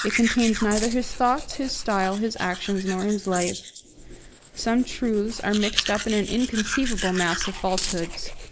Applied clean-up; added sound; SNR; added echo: neural mask model Resemble Enhance denoiser.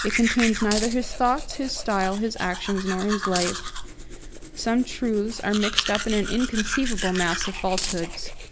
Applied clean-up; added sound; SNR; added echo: none; Coin (dropping) + Domestic sounds, home sounds; 5 dB; none.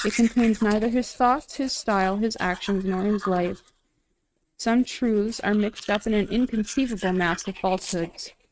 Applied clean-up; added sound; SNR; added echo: neural mask model RNNoise.